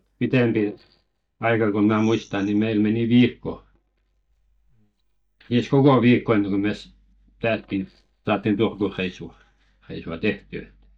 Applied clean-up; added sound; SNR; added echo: neural mask model DeepFilterNet 3.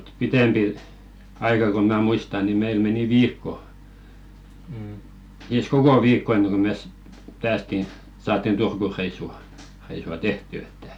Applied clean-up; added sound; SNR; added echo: none; none; none; none.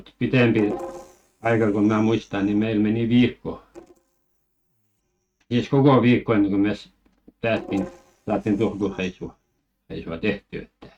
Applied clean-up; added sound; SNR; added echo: neural mask model RNNoise.